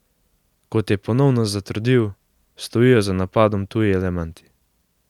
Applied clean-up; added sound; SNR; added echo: none; none; none; none.